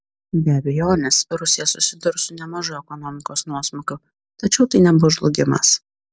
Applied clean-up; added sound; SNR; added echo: none; none; none; none.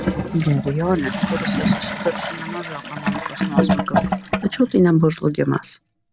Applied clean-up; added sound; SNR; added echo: none; Toilet flush / Gurgling; 3 dB; none.